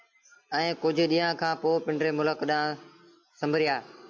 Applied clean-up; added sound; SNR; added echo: none; none; none; none.